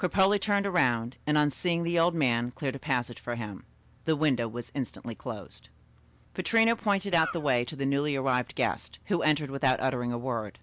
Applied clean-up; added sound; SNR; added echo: none; Cough; 11 dB; none.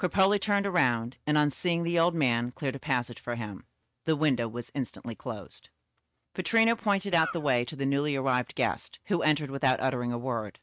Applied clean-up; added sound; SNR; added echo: neural mask model RNNoise.